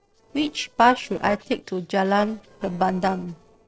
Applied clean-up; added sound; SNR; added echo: neural separator model SepFormer DNS4.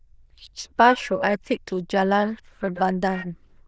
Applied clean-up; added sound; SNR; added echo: neural diffusion model UNIVERSE++.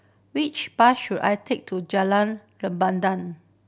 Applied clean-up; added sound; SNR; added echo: none; none; none; none.